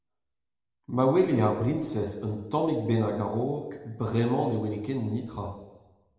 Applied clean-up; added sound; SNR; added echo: none; none; none; reverberation time 1.0 s.